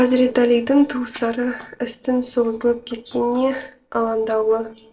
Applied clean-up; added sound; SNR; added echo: neural separator model SepFormer DNS4.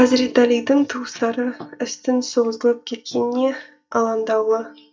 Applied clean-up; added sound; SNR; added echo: neural mask model DeepFilterNet 3.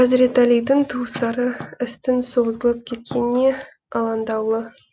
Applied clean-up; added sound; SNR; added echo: none; none; none; none.